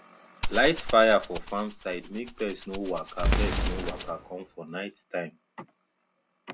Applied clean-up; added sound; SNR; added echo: none; Boom + Rattle (instrument); 2 dB; none.